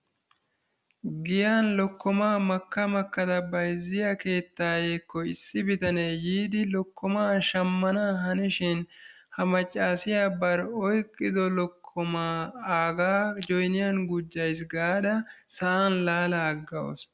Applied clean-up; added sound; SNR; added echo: none; none; none; none.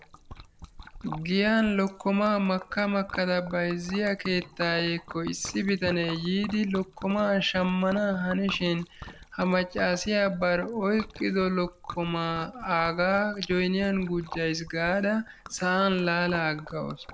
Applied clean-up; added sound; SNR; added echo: none; Liquid; 17 dB; none.